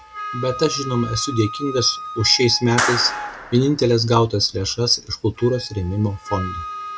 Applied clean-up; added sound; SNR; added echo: none; Clapping + Wind instrument, woodwind instrument; 9 dB; none.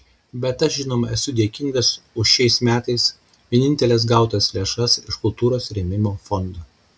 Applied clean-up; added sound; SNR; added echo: none; none; none; none.